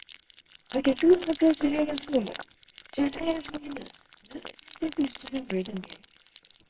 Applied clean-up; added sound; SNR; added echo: neural separator model SepFormer WHAMR!.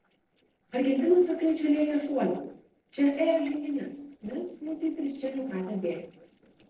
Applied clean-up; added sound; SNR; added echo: neural separator model SepFormer DNS4.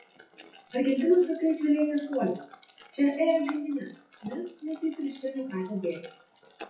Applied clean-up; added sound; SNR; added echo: classical method WPE with log-MMSE.